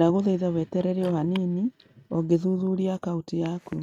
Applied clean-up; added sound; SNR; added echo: neural mask model RNNoise.